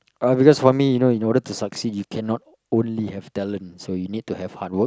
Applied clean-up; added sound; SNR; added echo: none; none; none; none.